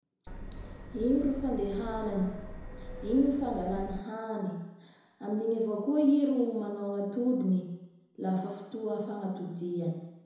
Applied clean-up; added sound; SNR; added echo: none; Subway, metro, underground; 10 dB; reverberation time 1.0 s.